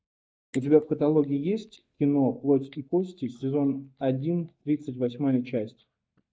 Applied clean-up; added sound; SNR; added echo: neural mask model DeepFilterNet 3.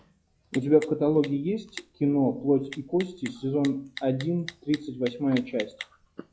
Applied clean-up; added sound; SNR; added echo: classical method log-MMSE.